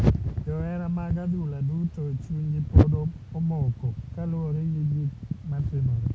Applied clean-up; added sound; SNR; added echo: none; none; none; none.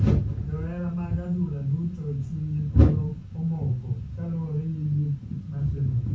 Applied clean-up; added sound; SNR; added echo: none; none; none; reverberation time 0.2 s.